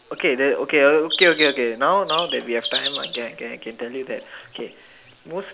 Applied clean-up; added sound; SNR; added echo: none; Bird vocalization, bird call, bird song; 9 dB; none.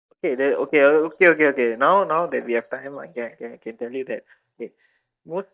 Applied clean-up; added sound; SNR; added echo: neural mask model DeepFilterNet 3.